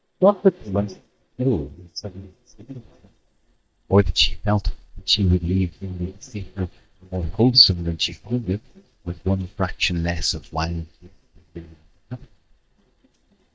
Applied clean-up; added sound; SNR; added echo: neural mask model DeepFilterNet 3.